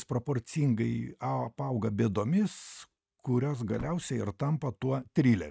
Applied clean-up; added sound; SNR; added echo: neural mask model RNNoise.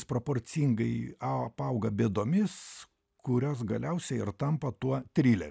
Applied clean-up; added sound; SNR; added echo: none; none; none; none.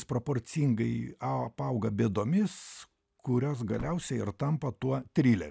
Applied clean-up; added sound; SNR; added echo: none; Slam / Wood; 19 dB; none.